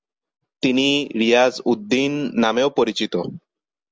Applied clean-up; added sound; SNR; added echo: none; none; none; none.